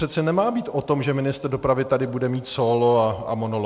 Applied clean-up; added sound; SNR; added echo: none; none; none; none.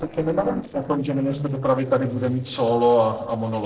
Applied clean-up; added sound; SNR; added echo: neural separator model SepFormer DNS4.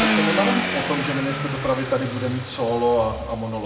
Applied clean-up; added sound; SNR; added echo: none; Car; 2 dB; reverberation time 0.6 s.